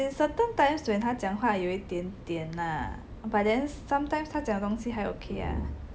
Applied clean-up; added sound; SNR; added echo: none; none; none; none.